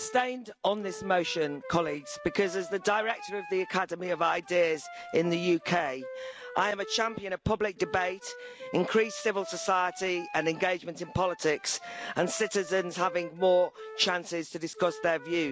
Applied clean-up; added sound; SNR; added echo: none; Wind instrument, woodwind instrument; 15 dB; none.